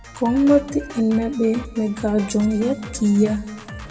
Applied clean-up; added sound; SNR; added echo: none; Drum kit; 16 dB; reverberation time 1.6 s.